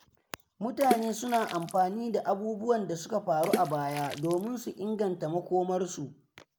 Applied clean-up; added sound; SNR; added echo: none; Water / Splash, splatter; 10 dB; none.